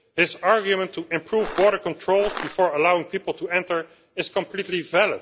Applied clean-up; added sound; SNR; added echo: none; Crushing; 8 dB; none.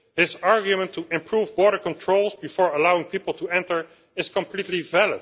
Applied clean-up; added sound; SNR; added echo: none; none; none; none.